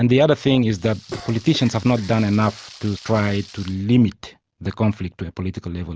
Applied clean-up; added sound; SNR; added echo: none; Cough + Rain; 20 dB; none.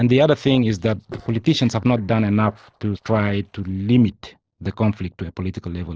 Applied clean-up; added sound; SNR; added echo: neural separator model SepFormer DNS4.